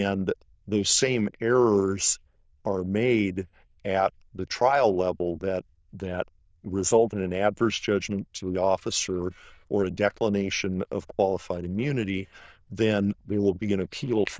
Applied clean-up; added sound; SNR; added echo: neural diffusion model UNIVERSE++.